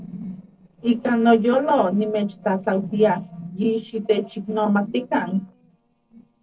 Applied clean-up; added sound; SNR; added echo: neural separator model SepFormer DNS4.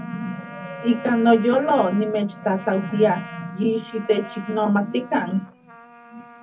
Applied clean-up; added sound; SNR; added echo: none; Trumpet; 18 dB; reverberation time 0.3 s.